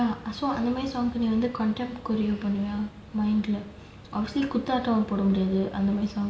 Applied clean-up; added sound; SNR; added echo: none; none; none; none.